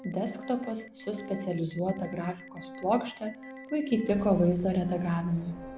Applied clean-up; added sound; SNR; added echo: none; Organ + Boom; 15 dB; none.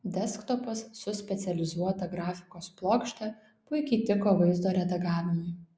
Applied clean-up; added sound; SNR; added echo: none; none; none; none.